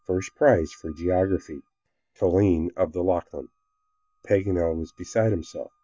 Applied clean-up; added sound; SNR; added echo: neural mask model DeepFilterNet 3.